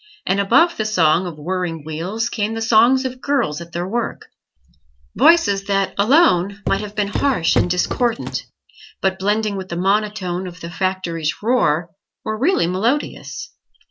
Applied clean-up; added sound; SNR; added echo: none; Walk, footsteps; 5 dB; none.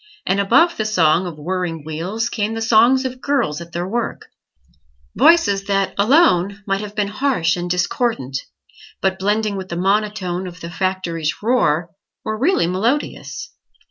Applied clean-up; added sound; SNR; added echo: none; none; none; none.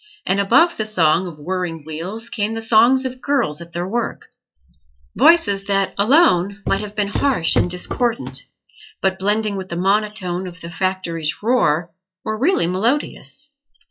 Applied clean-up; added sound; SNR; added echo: classical method log-MMSE.